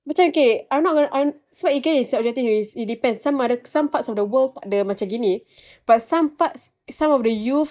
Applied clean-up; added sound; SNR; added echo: neural mask model DeepFilterNet 3.